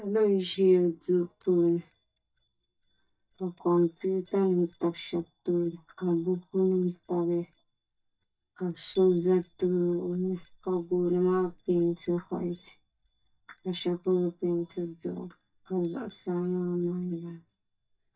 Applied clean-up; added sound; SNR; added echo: neural mask model DeepFilterNet 3.